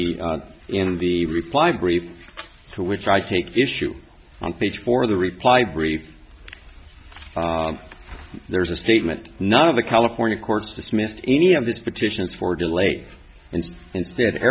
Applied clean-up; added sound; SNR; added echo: none; none; none; none.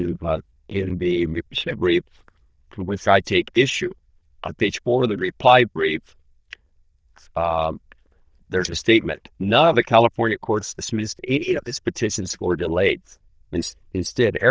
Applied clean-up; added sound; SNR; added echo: neural diffusion model UNIVERSE++.